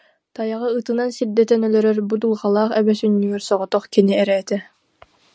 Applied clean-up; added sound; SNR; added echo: none; none; none; none.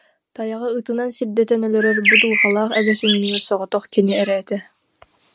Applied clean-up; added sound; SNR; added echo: none; Bird; 0 dB; none.